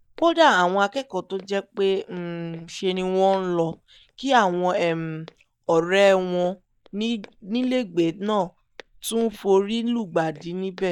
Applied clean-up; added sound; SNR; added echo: neural mask model DeepFilterNet 3.